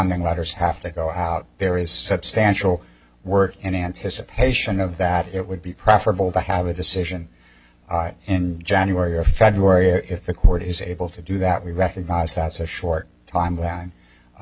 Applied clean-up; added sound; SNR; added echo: none; none; none; none.